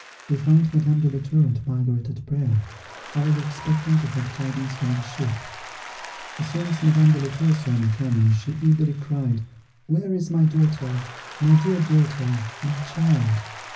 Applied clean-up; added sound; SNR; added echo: none; Applause; 18 dB; reverberation time 0.4 s.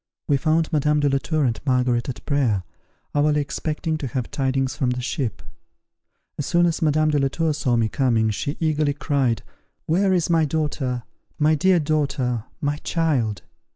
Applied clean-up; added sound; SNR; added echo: none; none; none; none.